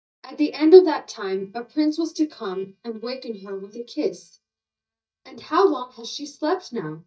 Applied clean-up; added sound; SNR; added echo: neural mask model DeepFilterNet 3.